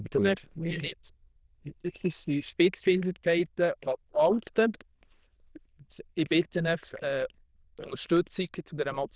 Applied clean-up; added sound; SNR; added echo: neural diffusion model UNIVERSE++.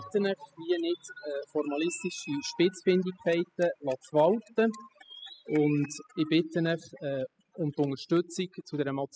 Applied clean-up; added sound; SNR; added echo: classical method spectral subtraction.